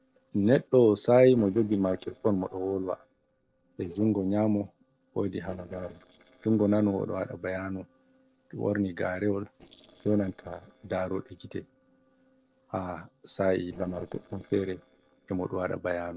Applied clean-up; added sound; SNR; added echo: neural separator model SepFormer DNS4.